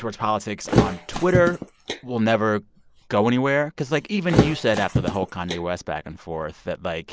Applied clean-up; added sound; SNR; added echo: none; Thump, thud; 3 dB; none.